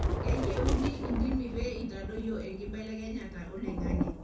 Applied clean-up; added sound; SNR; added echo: none; Thunder / Rain; -3 dB; reverberation time 0.6 s.